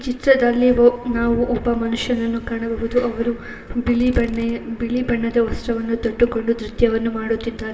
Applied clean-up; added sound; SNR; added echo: none; Fireworks; 17 dB; reverberation time 1.9 s.